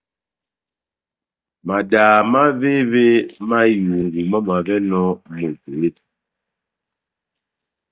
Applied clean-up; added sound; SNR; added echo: neural mask model DeepFilterNet 3.